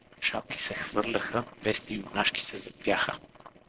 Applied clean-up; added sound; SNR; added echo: neural separator model SepFormer DNS4.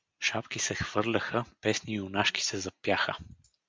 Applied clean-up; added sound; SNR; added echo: none; none; none; none.